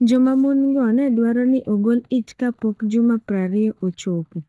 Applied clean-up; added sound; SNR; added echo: neural mask model DeepFilterNet 3.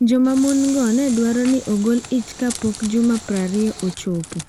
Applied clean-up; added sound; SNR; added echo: none; Train + Crackle; 16 dB; none.